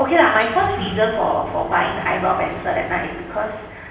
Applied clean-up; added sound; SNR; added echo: none; Sliding door; 13 dB; reverberation time 0.9 s.